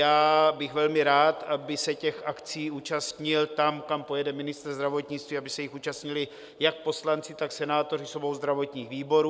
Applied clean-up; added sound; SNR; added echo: none; none; none; none.